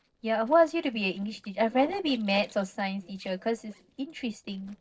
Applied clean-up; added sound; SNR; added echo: neural separator model SepFormer DNS4.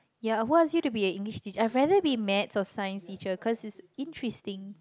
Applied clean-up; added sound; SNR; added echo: none; none; none; none.